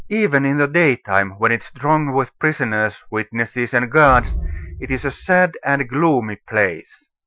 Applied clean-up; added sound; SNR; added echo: classical method Wiener filter.